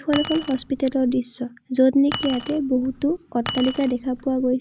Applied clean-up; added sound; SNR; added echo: none; Keys jangling; 12 dB; none.